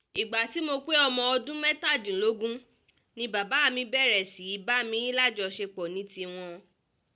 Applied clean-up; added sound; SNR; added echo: none; none; none; none.